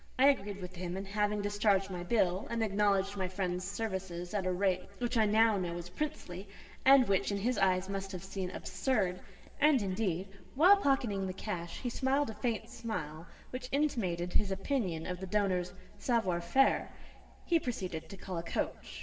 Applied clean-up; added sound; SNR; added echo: none; none; none; reverberation time 1.7 s.